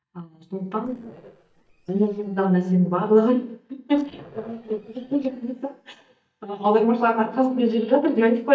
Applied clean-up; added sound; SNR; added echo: neural mask model DeepFilterNet 3.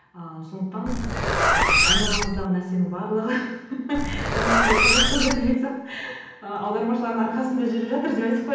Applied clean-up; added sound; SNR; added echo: none; Zipper (clothing); -4 dB; reverberation time 0.9 s.